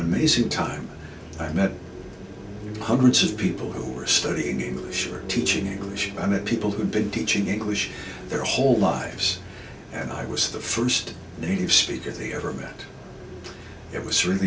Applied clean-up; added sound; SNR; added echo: none; none; none; none.